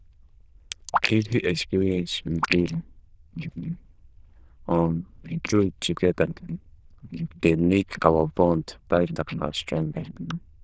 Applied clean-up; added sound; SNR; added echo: neural diffusion model UNIVERSE++.